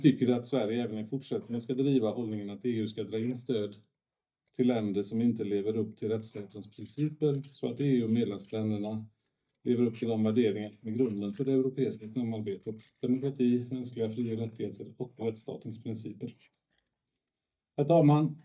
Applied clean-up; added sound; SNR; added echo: neural mask model DeepFilterNet 3.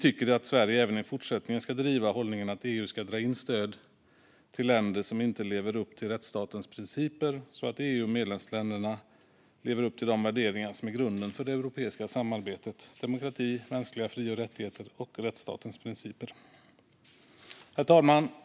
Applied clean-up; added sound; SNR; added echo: none; none; none; none.